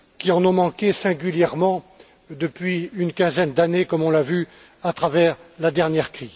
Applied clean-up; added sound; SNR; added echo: none; none; none; none.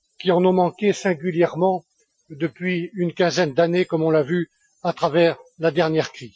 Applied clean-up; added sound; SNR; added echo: classical method Wiener filter.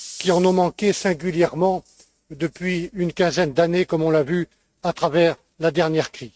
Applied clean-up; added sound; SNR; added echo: neural mask model RNNoise.